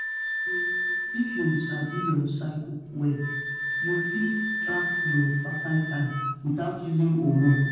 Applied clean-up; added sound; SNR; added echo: none; Wind instrument, woodwind instrument; 4 dB; reverberation time 1.2 s.